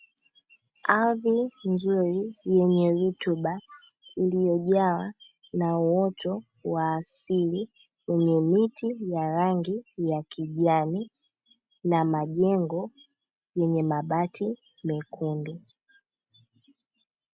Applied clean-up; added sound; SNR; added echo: none; none; none; none.